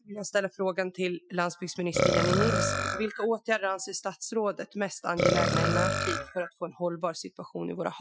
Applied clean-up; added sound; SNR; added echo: classical method Wiener filter.